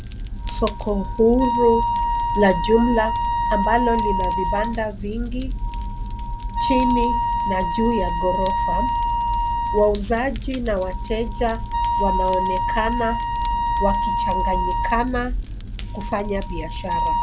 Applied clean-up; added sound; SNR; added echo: none; Fire + Wind instrument, woodwind instrument; -1 dB; none.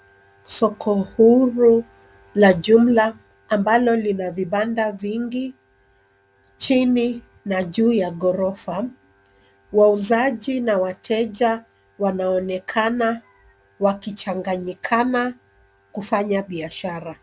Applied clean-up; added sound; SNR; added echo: none; none; none; none.